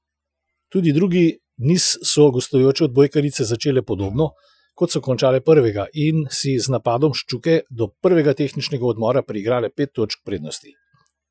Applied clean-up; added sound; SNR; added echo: classical method Wiener filter.